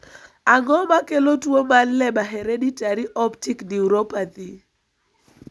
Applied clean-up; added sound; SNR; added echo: none; none; none; none.